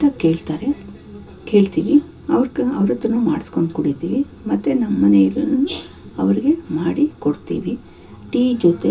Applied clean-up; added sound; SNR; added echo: none; none; none; reverberation time 0.2 s.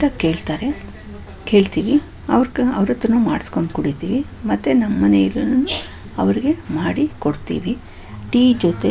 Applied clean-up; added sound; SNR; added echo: none; none; none; none.